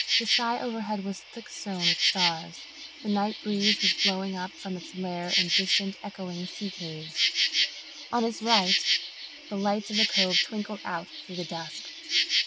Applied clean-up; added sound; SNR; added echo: none; Insect; -3 dB; none.